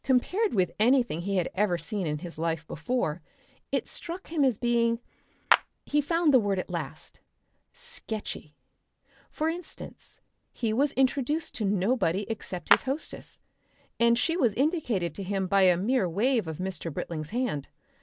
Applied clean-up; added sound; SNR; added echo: none; Clapping; 4 dB; none.